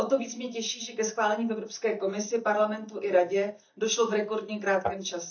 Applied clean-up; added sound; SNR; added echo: neural mask model DeepFilterNet 3.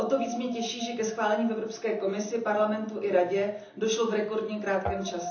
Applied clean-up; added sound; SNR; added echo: none; Guitar; 13 dB; reverberation time 0.7 s.